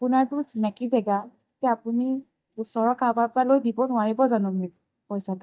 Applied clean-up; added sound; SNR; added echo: neural mask model DeepFilterNet 3.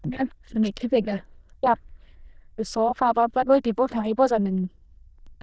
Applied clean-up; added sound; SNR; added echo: neural diffusion model UNIVERSE++.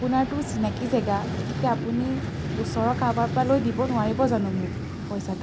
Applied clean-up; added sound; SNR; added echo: none; Vehicle; 4 dB; none.